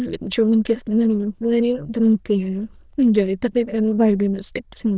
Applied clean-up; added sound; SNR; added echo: neural diffusion model UNIVERSE++.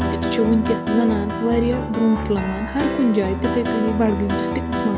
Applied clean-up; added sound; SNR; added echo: none; Piano; 3 dB; none.